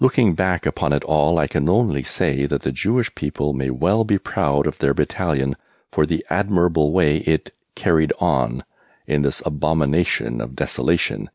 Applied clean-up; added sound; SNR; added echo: none; none; none; none.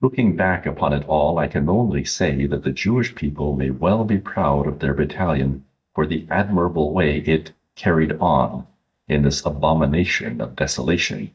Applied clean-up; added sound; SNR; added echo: neural mask model DeepFilterNet 3.